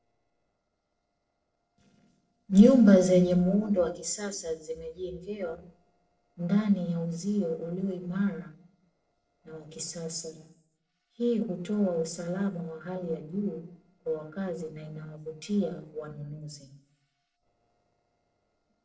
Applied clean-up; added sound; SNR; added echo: neural separator model SepFormer DNS4.